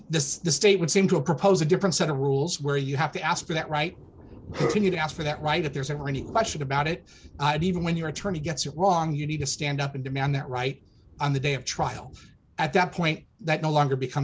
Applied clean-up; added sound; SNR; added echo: none; Thunder; 20 dB; none.